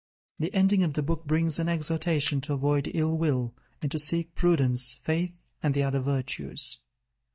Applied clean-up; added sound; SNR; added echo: neural mask model DeepFilterNet 3.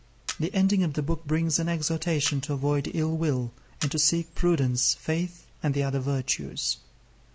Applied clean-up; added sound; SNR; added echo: none; Camera; 17 dB; none.